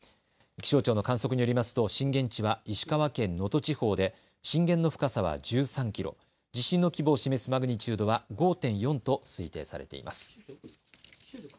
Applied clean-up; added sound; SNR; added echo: none; none; none; none.